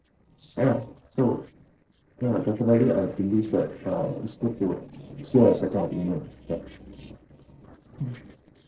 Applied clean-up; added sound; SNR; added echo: neural separator model SepFormer DNS4.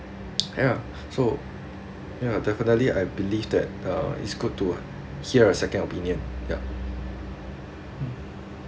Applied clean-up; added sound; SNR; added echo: none; none; none; none.